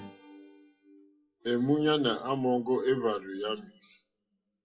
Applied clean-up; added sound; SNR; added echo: classical method WPE with log-MMSE.